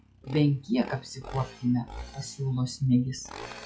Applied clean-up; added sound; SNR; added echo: classical method log-MMSE.